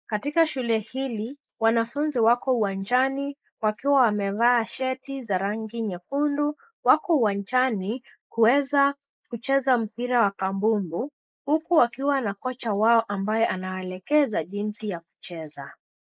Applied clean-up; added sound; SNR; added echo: neural mask model Resemble Enhance denoiser.